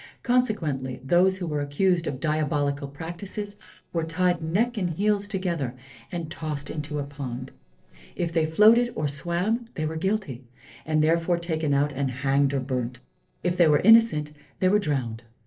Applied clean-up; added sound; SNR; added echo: neural separator model SepFormer DNS4.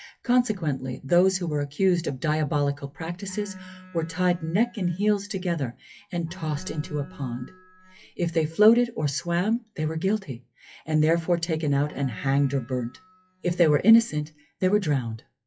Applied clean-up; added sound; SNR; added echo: classical method WPE with log-MMSE.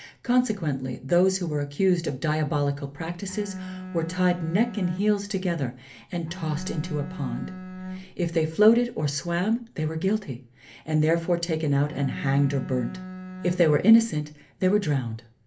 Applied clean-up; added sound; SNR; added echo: none; Bowed string instrument; 12 dB; reverberation time 0.3 s.